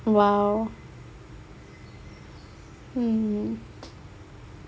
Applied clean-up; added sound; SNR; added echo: none; none; none; none.